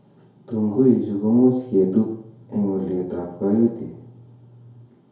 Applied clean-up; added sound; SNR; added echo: none; none; none; reverberation time 2.3 s.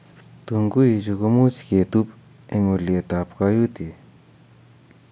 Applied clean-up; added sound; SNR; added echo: none; none; none; none.